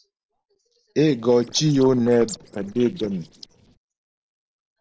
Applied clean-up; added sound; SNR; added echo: neural separator model SepFormer DNS4.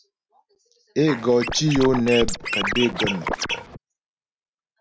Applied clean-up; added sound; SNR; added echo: none; Scratching (performance technique); 3 dB; none.